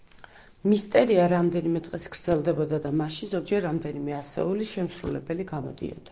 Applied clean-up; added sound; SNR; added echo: neural separator model SepFormer DNS4.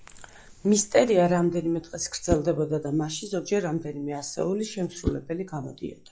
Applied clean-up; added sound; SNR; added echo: classical method log-MMSE.